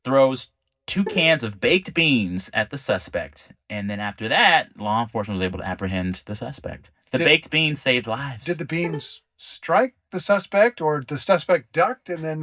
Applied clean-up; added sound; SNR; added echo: neural mask model DeepFilterNet 3.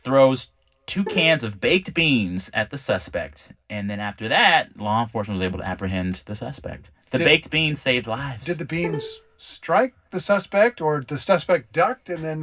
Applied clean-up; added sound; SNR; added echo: none; Bowed string instrument; 12 dB; reverberation time 0.4 s.